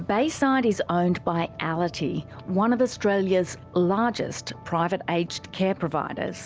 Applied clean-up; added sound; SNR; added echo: none; none; none; none.